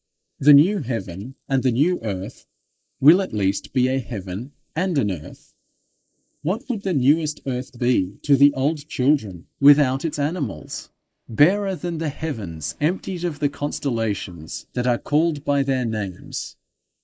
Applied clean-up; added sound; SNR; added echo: neural mask model Resemble Enhance denoiser.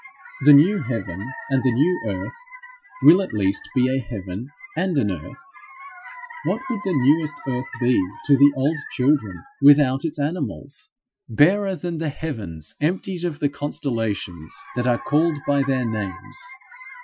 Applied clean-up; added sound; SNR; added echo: classical method Wiener filter.